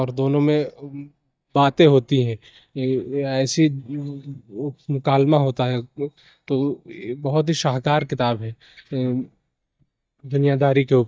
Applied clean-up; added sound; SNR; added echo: neural mask model DeepFilterNet 3.